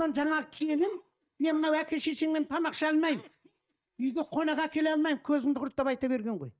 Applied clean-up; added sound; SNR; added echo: neural mask model DeepFilterNet 3.